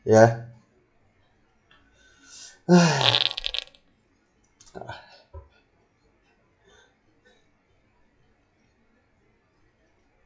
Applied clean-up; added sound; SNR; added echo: classical method log-MMSE.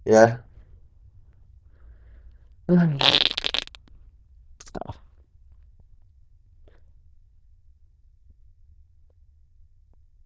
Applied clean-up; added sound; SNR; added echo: neural diffusion model UNIVERSE++.